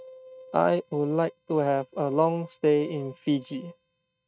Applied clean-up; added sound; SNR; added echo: neural mask model RNNoise.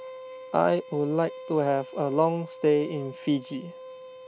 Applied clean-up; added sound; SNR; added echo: none; Bowed string instrument; 15 dB; none.